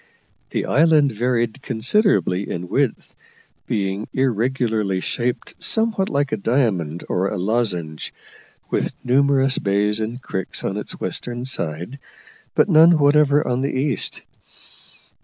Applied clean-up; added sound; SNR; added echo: none; none; none; none.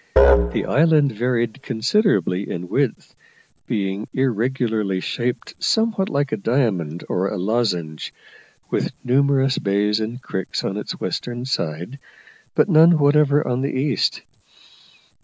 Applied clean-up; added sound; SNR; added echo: none; Musical instrument; 1 dB; none.